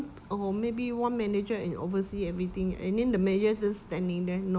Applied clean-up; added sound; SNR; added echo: none; none; none; none.